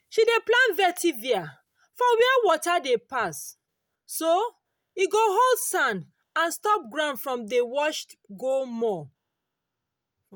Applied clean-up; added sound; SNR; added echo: none; none; none; none.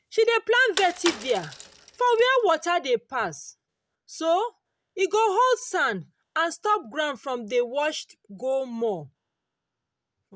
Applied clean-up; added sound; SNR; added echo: none; Bicycle; 8 dB; none.